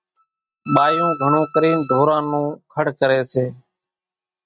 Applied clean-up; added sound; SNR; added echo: neural mask model RNNoise.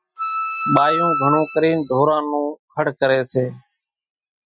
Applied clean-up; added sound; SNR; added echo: classical method Wiener filter.